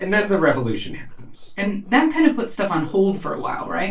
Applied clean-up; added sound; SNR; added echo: neural separator model SepFormer DNS4.